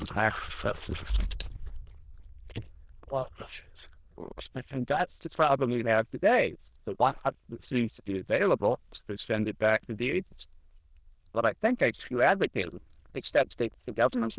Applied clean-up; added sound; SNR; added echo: neural diffusion model UNIVERSE++.